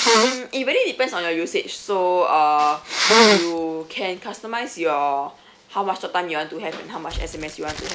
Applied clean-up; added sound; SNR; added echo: none; Sneeze; 1 dB; none.